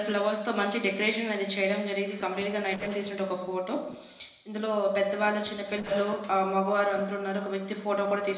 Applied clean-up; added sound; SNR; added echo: neural separator model SepFormer DNS4.